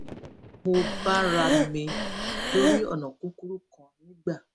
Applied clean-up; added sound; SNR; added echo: none; Breathing + Fireworks; 1 dB; none.